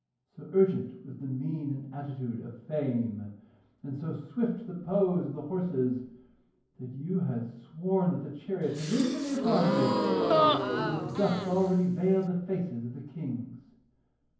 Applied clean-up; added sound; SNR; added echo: none; Gasp; -2 dB; reverberation time 0.9 s.